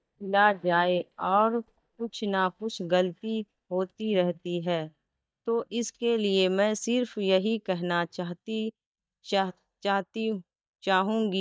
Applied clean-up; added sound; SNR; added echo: neural mask model DeepFilterNet 3.